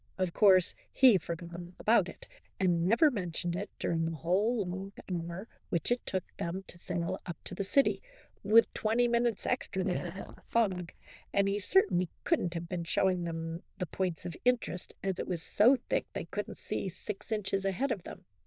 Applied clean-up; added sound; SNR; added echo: neural diffusion model UNIVERSE++.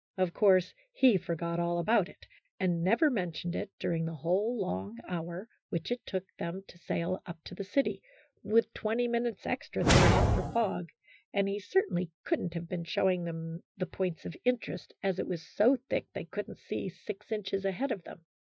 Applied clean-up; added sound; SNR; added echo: classical method Wiener filter.